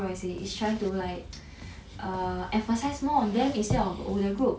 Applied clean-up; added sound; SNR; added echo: none; Bass guitar; 17 dB; none.